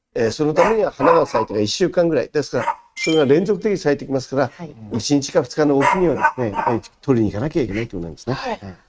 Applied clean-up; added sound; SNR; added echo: neural mask model RNNoise.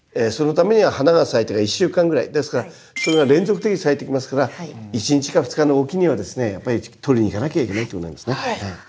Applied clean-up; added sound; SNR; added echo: none; none; none; none.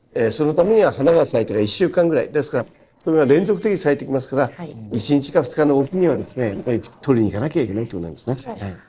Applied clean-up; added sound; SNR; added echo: neural separator model SepFormer DNS4.